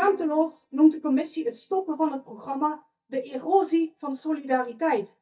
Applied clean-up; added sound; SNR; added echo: neural mask model DeepFilterNet 3.